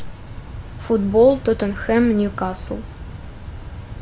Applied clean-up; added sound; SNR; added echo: none; Wind; 12 dB; none.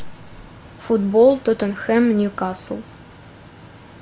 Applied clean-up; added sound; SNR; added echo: none; none; none; none.